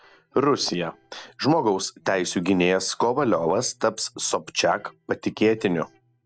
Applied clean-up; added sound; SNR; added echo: neural separator model SepFormer DNS4.